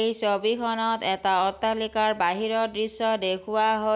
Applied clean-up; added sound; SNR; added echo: none; none; none; none.